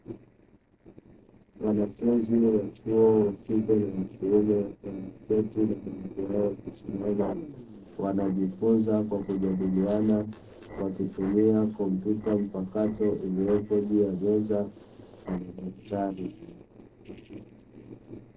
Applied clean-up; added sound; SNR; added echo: neural separator model SepFormer DNS4.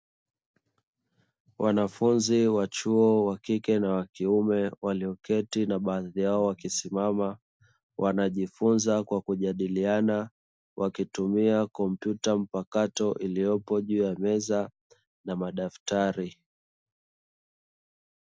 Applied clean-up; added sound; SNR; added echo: none; none; none; none.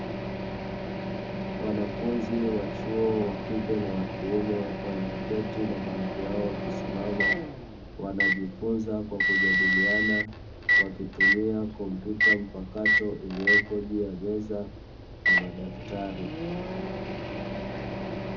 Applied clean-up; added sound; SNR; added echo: none; Microwave oven; -3 dB; reverberation time 0.4 s.